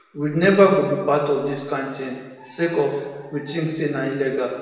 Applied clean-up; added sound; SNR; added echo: none; none; none; reverberation time 1.2 s.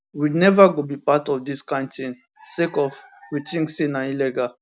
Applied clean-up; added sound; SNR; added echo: none; none; none; none.